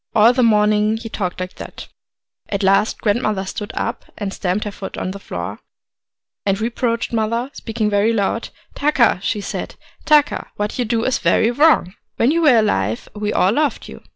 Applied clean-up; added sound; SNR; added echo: none; none; none; none.